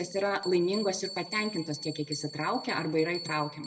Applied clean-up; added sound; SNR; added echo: none; Bell; 12 dB; reverberation time 0.7 s.